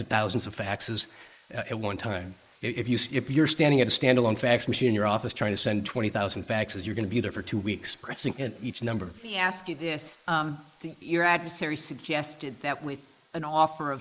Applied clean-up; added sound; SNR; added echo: neural mask model Resemble Enhance denoiser.